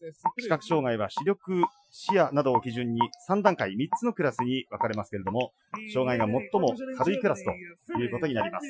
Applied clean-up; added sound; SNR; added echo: classical method Wiener filter.